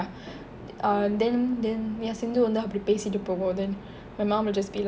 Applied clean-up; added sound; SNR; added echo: none; none; none; none.